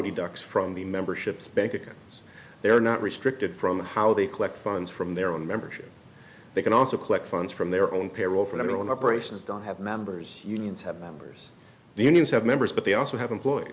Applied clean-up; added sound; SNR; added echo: none; none; none; none.